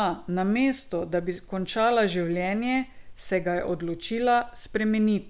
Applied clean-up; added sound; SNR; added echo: none; none; none; none.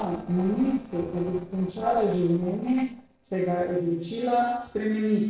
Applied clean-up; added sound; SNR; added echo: neural separator model SepFormer DNS4.